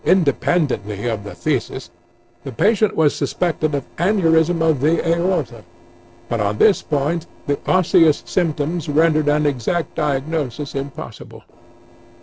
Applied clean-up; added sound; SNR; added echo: neural separator model SepFormer DNS4.